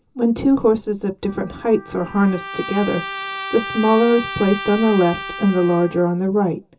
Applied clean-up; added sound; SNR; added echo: none; Trumpet; 12 dB; reverberation time 0.2 s.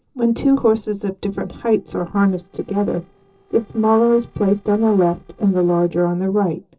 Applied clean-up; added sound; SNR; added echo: neural separator model SepFormer DNS4.